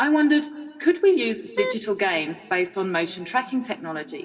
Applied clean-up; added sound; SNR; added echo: none; Wind instrument, woodwind instrument; 8 dB; reverberation time 2.4 s.